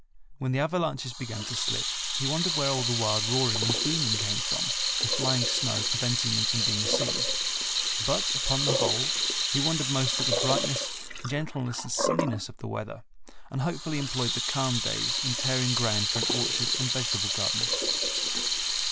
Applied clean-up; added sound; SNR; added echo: none; Sink (filling or washing) / Water tap, faucet; -3 dB; none.